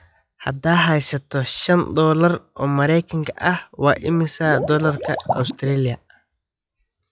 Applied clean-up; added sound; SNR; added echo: classical method log-MMSE.